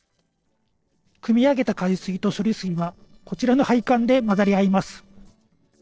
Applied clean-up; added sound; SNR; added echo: neural separator model SepFormer DNS4.